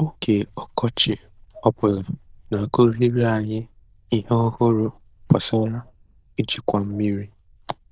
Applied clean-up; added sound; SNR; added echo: neural diffusion model UNIVERSE++.